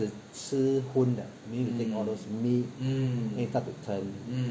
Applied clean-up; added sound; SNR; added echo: none; none; none; none.